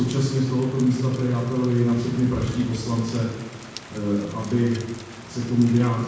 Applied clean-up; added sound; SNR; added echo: none; Rain; 18 dB; reverberation time 1.1 s.